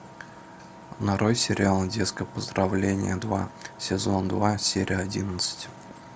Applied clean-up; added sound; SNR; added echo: none; none; none; none.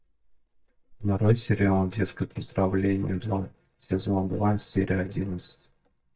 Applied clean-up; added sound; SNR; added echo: neural mask model DeepFilterNet 3.